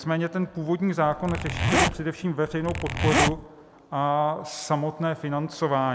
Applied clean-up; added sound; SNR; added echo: none; Zipper (clothing); -1 dB; none.